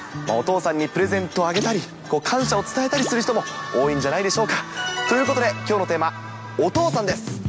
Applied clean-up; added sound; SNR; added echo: none; none; none; none.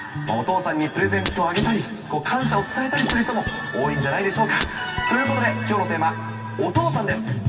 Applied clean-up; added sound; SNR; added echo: none; Shatter; 9 dB; reverberation time 1.9 s.